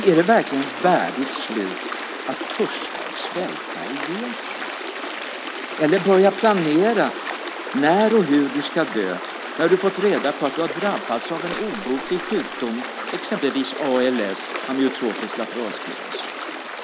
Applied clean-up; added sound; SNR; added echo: none; Stream + Tambourine; 7 dB; none.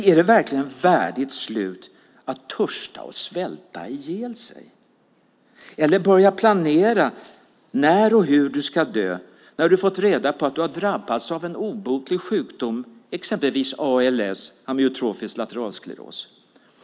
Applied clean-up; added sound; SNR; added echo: none; none; none; none.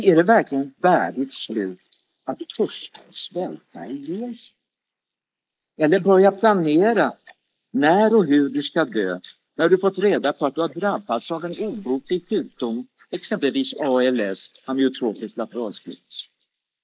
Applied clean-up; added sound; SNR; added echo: neural mask model Resemble Enhance denoiser.